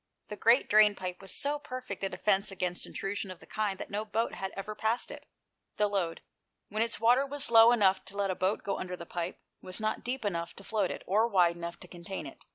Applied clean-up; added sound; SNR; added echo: none; none; none; none.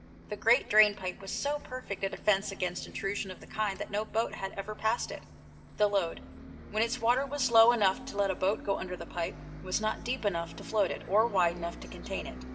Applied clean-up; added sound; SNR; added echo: none; Bus; 15 dB; reverberation time 1.9 s.